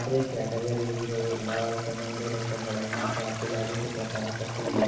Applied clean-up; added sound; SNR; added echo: none; Toilet flush; 5 dB; reverberation time 1.1 s.